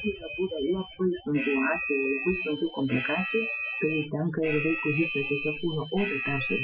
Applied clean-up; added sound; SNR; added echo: classical method Wiener filter.